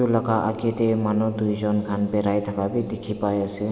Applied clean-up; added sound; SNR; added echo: none; none; none; none.